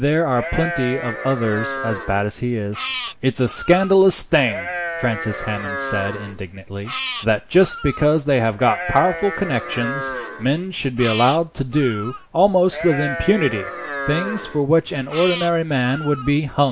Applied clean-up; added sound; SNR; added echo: none; Livestock, farm animals, working animals; 10 dB; none.